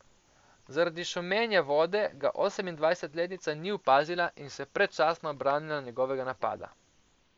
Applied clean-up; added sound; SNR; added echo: neural mask model Resemble Enhance denoiser.